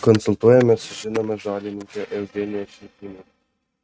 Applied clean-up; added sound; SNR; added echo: neural mask model RNNoise.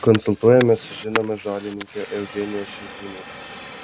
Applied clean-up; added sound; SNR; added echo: none; Fire; 11 dB; none.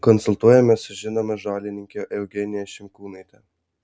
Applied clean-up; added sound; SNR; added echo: none; none; none; none.